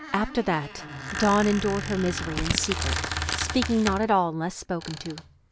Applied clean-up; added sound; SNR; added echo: none; Squeak + Crumpling, crinkling; 5 dB; none.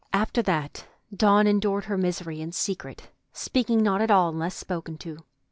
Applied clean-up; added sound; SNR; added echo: none; none; none; none.